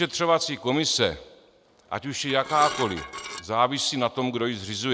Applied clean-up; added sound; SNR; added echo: none; Dishes, pots, and pans / Glass; 9 dB; none.